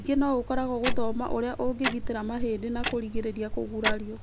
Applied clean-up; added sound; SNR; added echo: none; Clock; 1 dB; none.